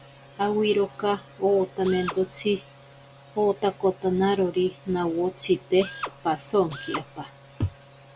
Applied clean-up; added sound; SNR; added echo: none; Drill; 12 dB; none.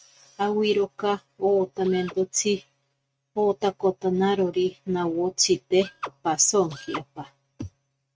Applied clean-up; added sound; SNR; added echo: neural mask model RNNoise.